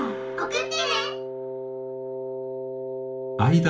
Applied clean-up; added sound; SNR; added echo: none; Wind instrument, woodwind instrument; 4 dB; reverberation time 0.3 s.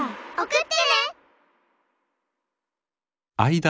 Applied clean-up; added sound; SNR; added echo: none; none; none; none.